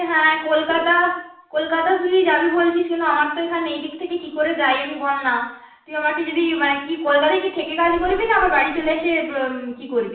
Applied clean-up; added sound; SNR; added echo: none; Subway, metro, underground / Doorbell; 15 dB; reverberation time 0.6 s.